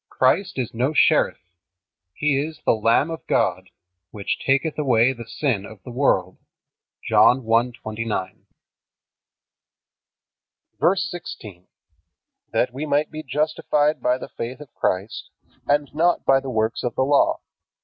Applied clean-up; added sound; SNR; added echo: none; none; none; none.